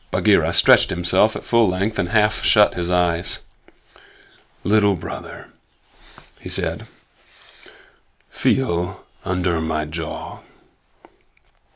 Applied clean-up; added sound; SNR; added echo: none; none; none; none.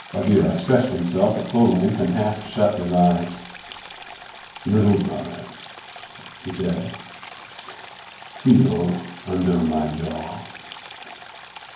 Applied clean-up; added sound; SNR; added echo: none; Stream; 16 dB; reverberation time 0.9 s.